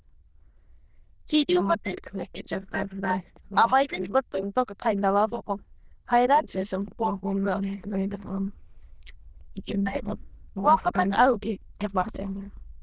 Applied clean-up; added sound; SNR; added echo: neural diffusion model UNIVERSE++.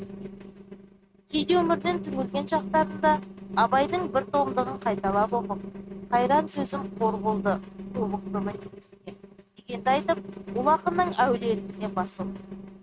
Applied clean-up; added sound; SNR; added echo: neural mask model RNNoise.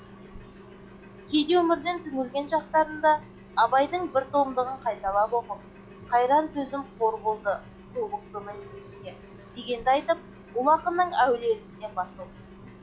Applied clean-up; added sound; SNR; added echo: classical method log-MMSE.